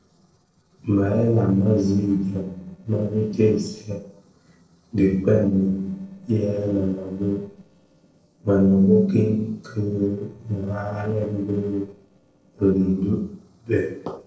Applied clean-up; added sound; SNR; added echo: neural separator model SepFormer DNS4.